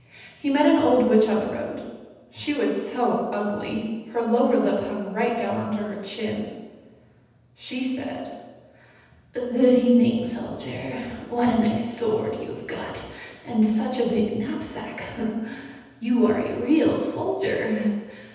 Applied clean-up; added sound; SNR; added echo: none; none; none; reverberation time 1.1 s.